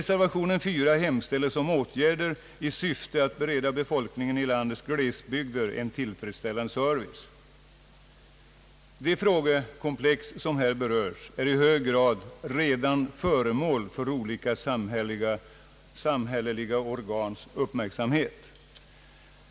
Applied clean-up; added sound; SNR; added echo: none; none; none; none.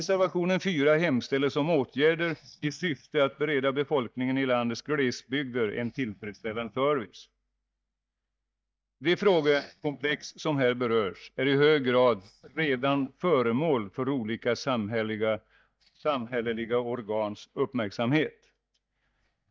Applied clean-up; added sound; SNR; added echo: neural mask model DeepFilterNet 3.